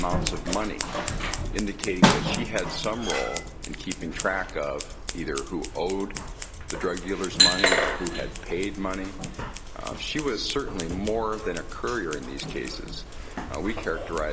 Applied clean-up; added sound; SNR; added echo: none; Scissors; -2 dB; none.